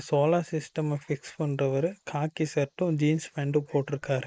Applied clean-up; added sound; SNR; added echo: neural mask model Resemble Enhance denoiser.